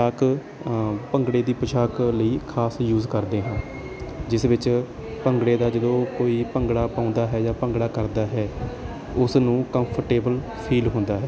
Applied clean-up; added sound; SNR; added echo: none; none; none; none.